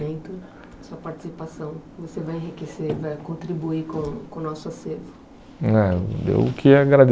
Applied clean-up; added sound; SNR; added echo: none; none; none; none.